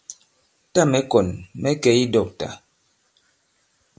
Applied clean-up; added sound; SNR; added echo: none; none; none; none.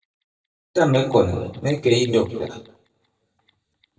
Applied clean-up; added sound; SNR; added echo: neural mask model DeepFilterNet 3.